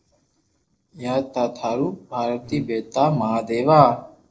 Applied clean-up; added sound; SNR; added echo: neural separator model SepFormer DNS4.